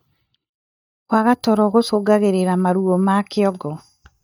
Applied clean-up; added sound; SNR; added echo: neural mask model DeepFilterNet 3.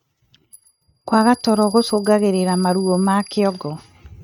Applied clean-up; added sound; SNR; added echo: neural mask model RNNoise.